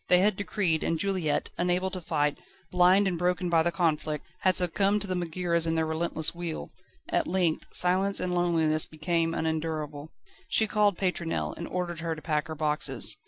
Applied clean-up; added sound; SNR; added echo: none; none; none; none.